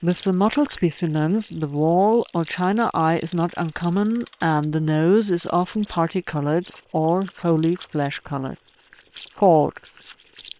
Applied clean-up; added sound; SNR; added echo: neural separator model SepFormer WHAM!.